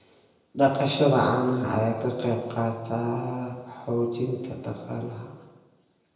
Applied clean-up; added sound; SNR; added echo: none; none; none; reverberation time 1.0 s.